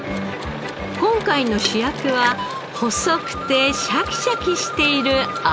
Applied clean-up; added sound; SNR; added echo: none; Water / Splash, splatter; 15 dB; none.